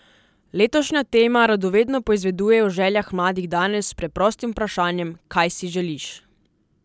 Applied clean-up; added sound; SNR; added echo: none; none; none; none.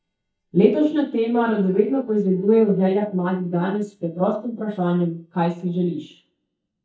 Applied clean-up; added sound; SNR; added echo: neural mask model DeepFilterNet 3.